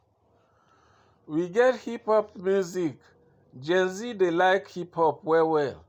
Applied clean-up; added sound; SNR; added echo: none; none; none; none.